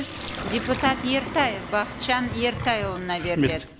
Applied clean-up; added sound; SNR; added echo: none; Sink (filling or washing); 7 dB; none.